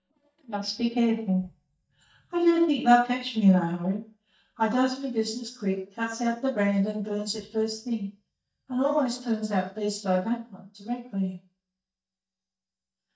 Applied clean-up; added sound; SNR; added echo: neural mask model DeepFilterNet 3.